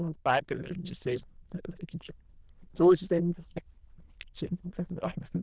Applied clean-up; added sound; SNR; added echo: neural diffusion model UNIVERSE++.